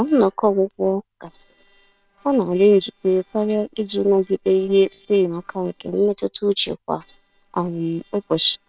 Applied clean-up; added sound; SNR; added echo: neural separator model SepFormer WHAM!.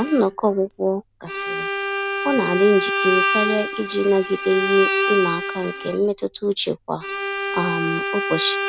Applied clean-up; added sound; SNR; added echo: none; Bowed string instrument; 3 dB; none.